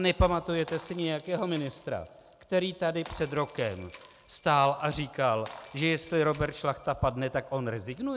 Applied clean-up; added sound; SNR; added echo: none; Shatter; 18 dB; none.